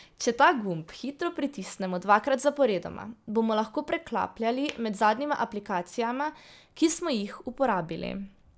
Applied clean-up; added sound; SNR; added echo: none; none; none; none.